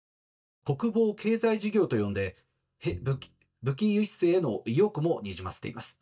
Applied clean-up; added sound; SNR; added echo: neural mask model DeepFilterNet 3.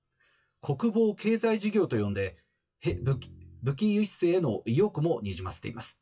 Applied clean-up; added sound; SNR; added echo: classical method WPE with log-MMSE.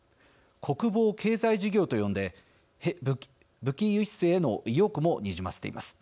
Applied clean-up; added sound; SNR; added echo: none; none; none; none.